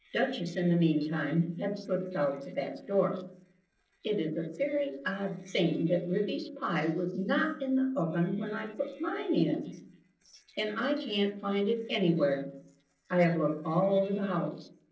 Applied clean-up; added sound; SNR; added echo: neural separator model SepFormer DNS4.